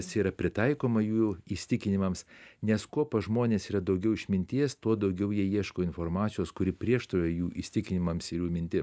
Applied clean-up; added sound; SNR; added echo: none; none; none; none.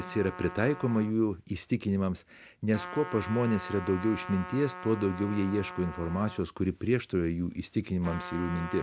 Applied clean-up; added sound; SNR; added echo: none; Trumpet; 14 dB; none.